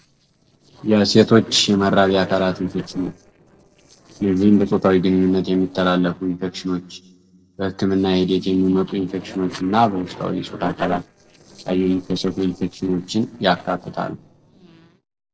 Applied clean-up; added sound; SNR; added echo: neural separator model SepFormer DNS4.